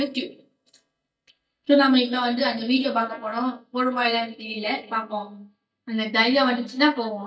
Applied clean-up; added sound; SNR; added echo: neural mask model DeepFilterNet 3.